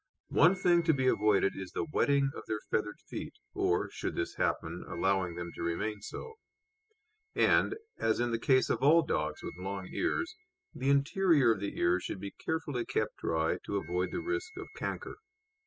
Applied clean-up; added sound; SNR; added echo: classical method spectral subtraction.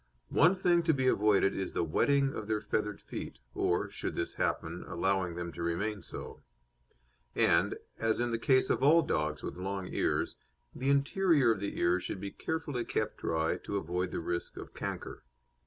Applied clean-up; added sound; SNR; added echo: none; none; none; none.